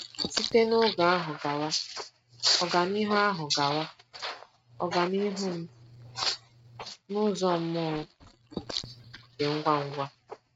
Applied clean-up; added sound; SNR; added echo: neural mask model RNNoise.